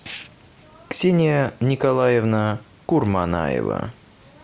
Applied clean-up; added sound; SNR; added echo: none; none; none; none.